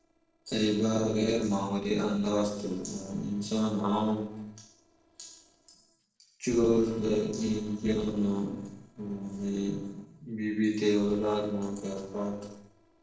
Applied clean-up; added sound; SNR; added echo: neural separator model SepFormer DNS4.